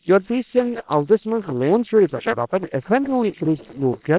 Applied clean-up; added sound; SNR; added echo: neural separator model SepFormer WHAM!.